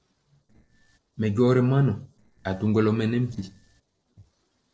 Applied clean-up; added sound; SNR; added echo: neural separator model SepFormer DNS4.